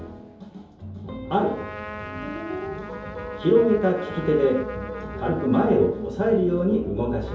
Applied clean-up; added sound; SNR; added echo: none; Trumpet; 16 dB; reverberation time 2.8 s.